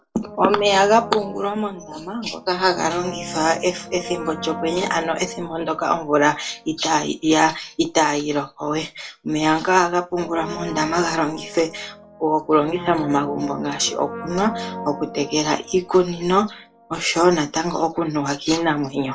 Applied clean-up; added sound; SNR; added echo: none; Brass instrument; 14 dB; reverberation time 0.2 s.